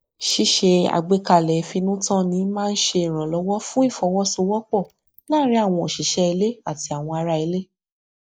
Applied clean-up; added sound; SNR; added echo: neural mask model Resemble Enhance denoiser.